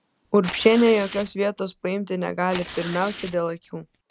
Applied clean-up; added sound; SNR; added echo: none; Tearing; 13 dB; none.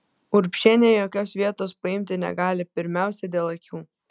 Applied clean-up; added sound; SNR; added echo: none; none; none; none.